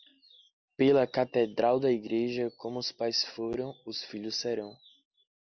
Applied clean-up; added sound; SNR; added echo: none; none; none; none.